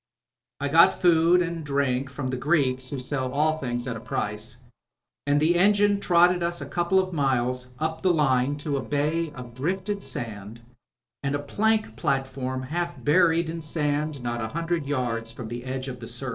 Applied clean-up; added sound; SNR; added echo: neural separator model SepFormer DNS4.